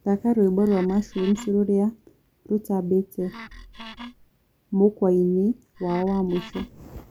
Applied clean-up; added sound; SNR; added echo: none; Wood; 17 dB; none.